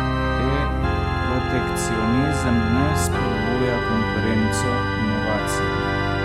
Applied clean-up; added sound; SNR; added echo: none; Organ; -4 dB; none.